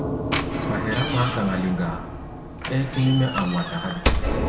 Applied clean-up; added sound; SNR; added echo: none; Knock / Slam; 0 dB; reverberation time 0.9 s.